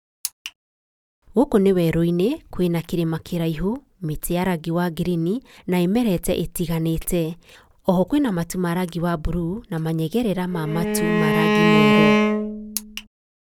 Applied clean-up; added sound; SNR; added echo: none; Bowed string instrument; -3 dB; none.